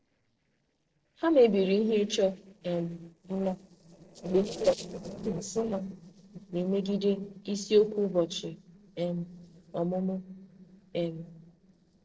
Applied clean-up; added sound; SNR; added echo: neural separator model SepFormer DNS4.